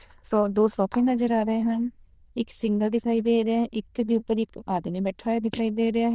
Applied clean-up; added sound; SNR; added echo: neural diffusion model UNIVERSE++.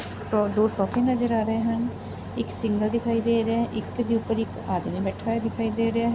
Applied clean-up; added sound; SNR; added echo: none; none; none; none.